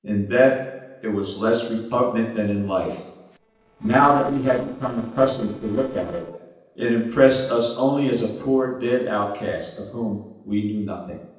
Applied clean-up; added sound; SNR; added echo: neural separator model SepFormer DNS4.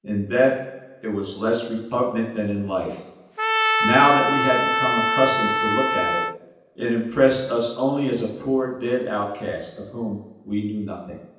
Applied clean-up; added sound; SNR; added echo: none; Trumpet; -1 dB; reverberation time 0.9 s.